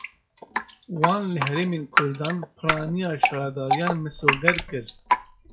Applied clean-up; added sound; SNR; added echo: classical method log-MMSE.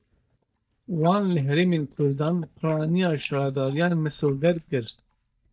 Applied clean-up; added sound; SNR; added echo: neural mask model DeepFilterNet 3.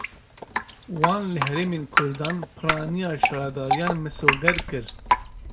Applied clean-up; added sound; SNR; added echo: none; Drip; -1 dB; none.